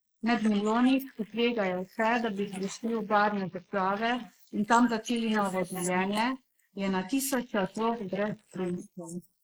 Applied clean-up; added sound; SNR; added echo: neural mask model Resemble Enhance denoiser.